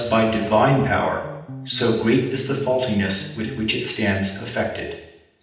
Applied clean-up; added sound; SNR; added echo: none; Bass guitar; 15 dB; reverberation time 0.8 s.